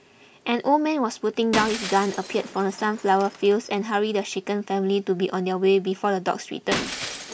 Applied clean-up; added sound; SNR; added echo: none; Shatter; 12 dB; none.